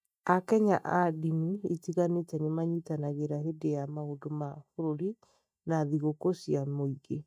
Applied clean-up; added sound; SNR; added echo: neural mask model DeepFilterNet 3.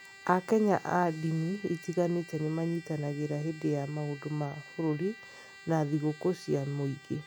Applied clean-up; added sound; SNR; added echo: none; Trumpet; 19 dB; none.